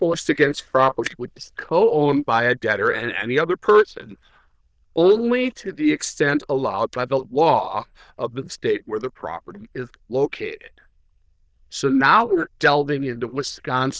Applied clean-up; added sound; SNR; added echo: neural diffusion model UNIVERSE++.